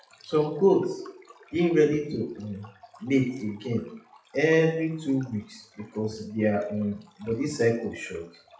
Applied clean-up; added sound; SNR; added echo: classical method WPE with log-MMSE.